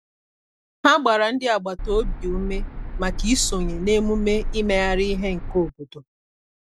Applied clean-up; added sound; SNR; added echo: none; Car; 3 dB; none.